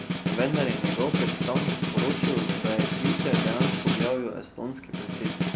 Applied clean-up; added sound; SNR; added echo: none; Snare drum; -4 dB; none.